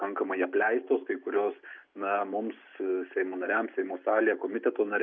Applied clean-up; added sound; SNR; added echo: none; none; none; none.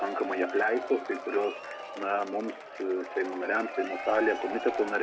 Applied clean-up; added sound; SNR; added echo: none; Applause / Crowd / Cheering; 8 dB; none.